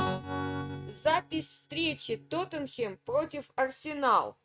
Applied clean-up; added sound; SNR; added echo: neural mask model RNNoise.